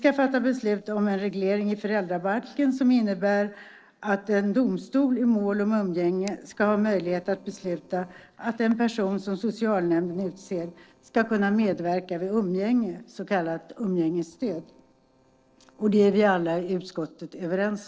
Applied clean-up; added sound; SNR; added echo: neural separator model SepFormer DNS4.